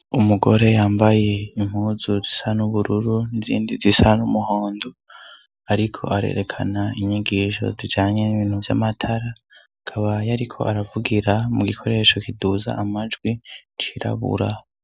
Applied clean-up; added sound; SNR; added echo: none; none; none; none.